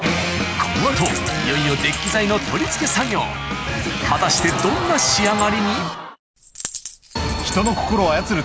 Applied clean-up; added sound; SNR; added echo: none; Coin (dropping); 14 dB; none.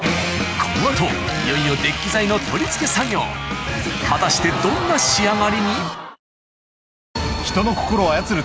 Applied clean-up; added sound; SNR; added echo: none; none; none; none.